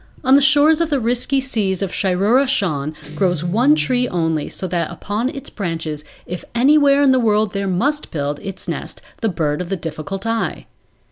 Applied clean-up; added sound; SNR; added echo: none; Guitar; 15 dB; none.